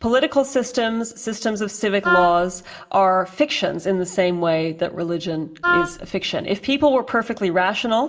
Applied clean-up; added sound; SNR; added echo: none; Wind instrument, woodwind instrument; 2 dB; reverberation time 0.3 s.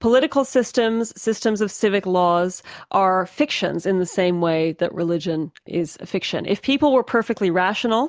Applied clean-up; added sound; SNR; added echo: none; none; none; none.